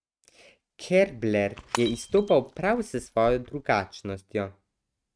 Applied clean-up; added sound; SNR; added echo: neural mask model RNNoise.